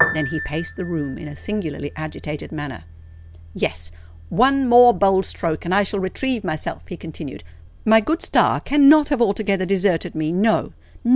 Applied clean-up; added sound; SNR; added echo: none; Piano; 14 dB; none.